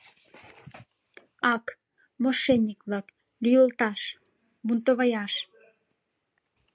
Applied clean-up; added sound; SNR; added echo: none; none; none; none.